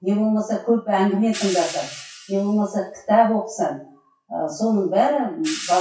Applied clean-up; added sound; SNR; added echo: classical method WPE with log-MMSE.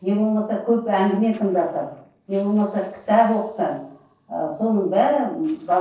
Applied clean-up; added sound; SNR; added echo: neural separator model SepFormer DNS4.